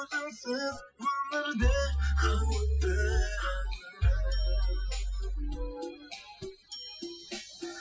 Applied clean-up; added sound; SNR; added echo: classical method Wiener filter.